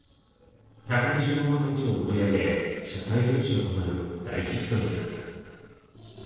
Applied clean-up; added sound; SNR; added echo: neural separator model SepFormer DNS4.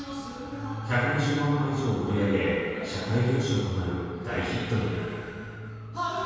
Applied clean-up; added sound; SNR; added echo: none; Wind; 18 dB; reverberation time 1.9 s.